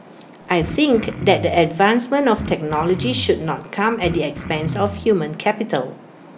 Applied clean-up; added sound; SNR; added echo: none; Cough; 11 dB; none.